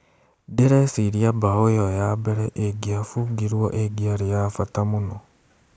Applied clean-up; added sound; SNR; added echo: none; none; none; none.